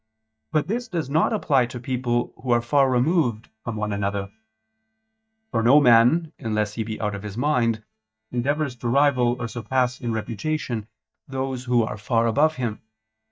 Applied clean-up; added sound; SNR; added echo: neural mask model DeepFilterNet 3.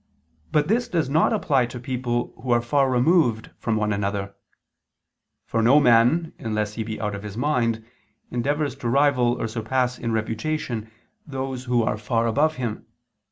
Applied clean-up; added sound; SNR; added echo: none; none; none; none.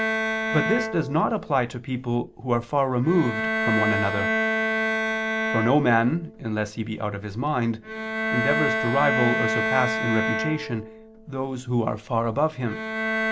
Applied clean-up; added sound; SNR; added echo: none; Bowed string instrument; 2 dB; none.